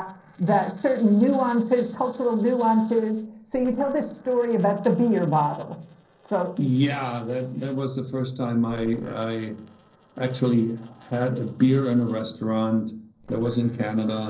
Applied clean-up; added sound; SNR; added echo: neural separator model SepFormer DNS4.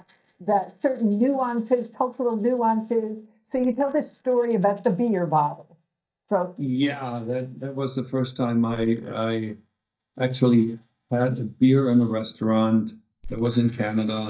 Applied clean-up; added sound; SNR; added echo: neural mask model DeepFilterNet 3.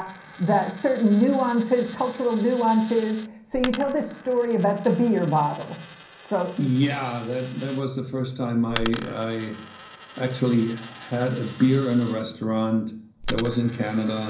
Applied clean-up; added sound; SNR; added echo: none; Coin (dropping); 16 dB; reverberation time 0.6 s.